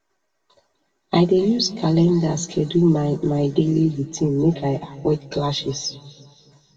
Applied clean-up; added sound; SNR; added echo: none; none; none; reverberation time 1.8 s.